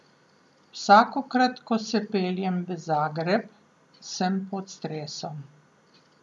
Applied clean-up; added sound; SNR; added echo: none; none; none; none.